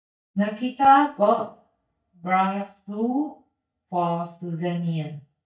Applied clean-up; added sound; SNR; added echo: neural mask model DeepFilterNet 3.